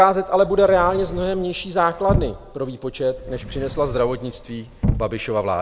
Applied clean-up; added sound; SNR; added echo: none; Sliding door / Slam / Wood; 8 dB; none.